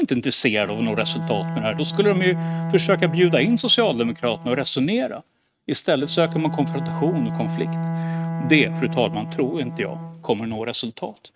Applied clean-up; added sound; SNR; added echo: neural mask model RNNoise.